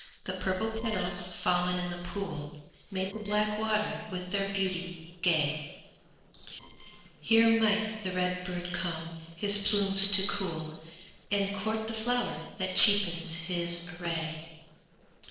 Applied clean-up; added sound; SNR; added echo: neural separator model SepFormer DNS4.